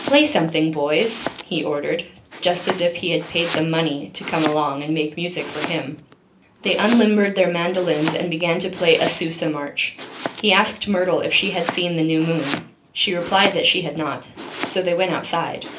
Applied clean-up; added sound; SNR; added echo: none; Domestic sounds, home sounds; 12 dB; reverberation time 0.3 s.